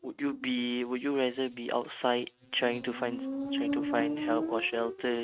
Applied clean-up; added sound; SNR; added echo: neural mask model RNNoise.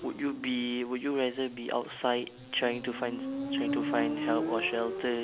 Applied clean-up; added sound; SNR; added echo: none; Motorcycle; 4 dB; none.